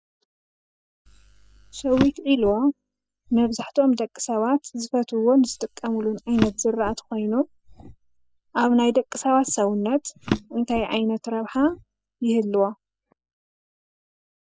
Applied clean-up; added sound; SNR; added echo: classical method spectral subtraction.